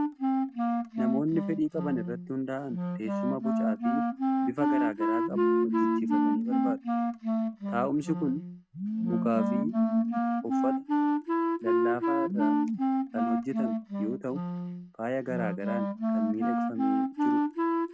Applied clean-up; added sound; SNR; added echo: neural mask model RNNoise.